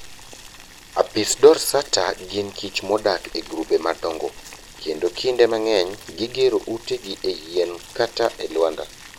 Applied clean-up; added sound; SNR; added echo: none; Boiling; 19 dB; none.